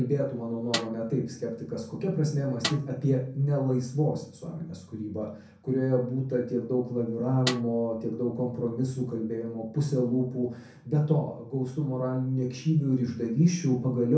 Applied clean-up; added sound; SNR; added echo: none; Snare drum; 9 dB; reverberation time 0.6 s.